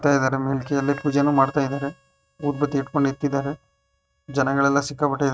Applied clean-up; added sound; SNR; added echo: neural mask model RNNoise.